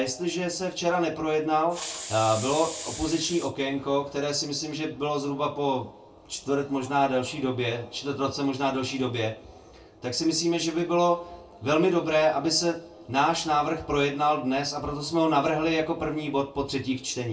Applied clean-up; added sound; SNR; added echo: none; Hiss; 11 dB; reverberation time 0.2 s.